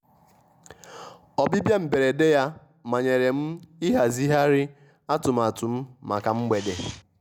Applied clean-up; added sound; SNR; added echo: none; Camera; 17 dB; none.